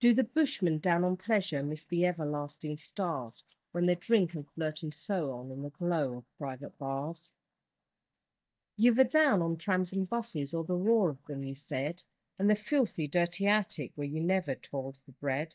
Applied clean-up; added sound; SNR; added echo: neural mask model DeepFilterNet 3.